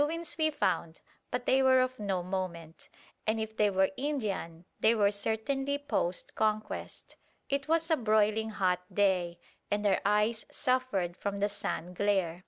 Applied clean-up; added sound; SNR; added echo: none; none; none; none.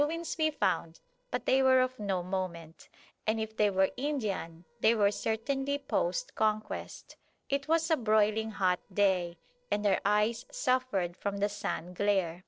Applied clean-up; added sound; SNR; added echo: neural separator model SepFormer DNS4.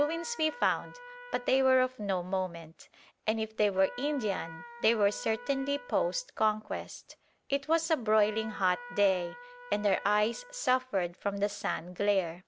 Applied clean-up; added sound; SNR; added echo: none; Trumpet; 19 dB; none.